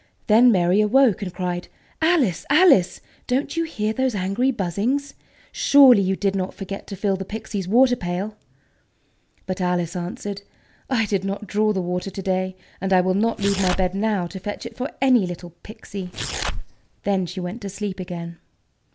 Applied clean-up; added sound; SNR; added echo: none; Tearing; 8 dB; none.